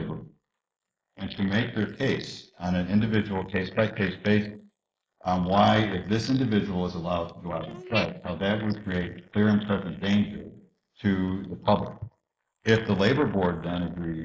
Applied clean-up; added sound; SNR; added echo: neural mask model Resemble Enhance denoiser.